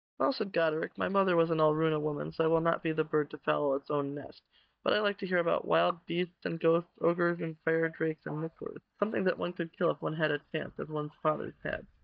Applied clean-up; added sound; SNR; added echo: neural mask model DeepFilterNet 3.